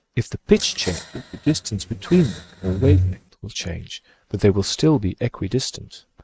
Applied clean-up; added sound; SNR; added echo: neural mask model RNNoise.